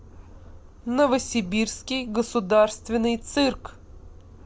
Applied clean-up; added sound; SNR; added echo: none; Subway, metro, underground; 18 dB; none.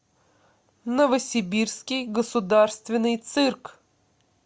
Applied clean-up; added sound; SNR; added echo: none; none; none; none.